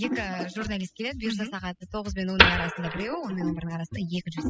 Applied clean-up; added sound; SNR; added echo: classical method spectral subtraction.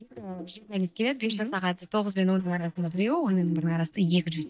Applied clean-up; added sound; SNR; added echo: neural mask model DeepFilterNet 3.